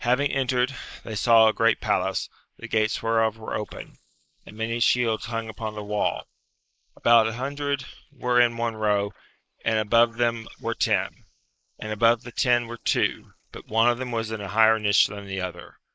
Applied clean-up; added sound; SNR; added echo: neural mask model Resemble Enhance denoiser.